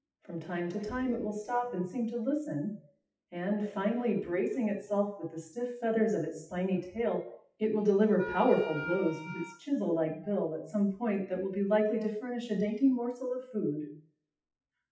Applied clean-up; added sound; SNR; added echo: classical method WPE with log-MMSE.